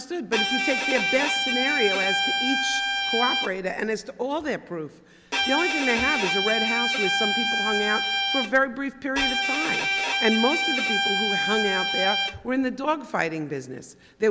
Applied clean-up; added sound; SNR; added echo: none; Bowed string instrument; -2 dB; none.